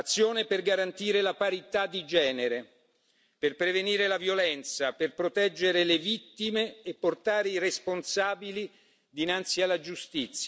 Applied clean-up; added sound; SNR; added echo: none; none; none; none.